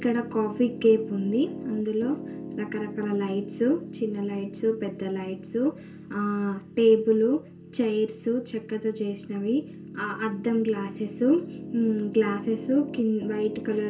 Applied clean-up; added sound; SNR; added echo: none; Piano; 13 dB; reverberation time 0.2 s.